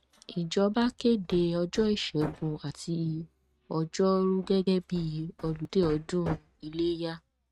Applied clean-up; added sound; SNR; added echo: neural mask model RNNoise.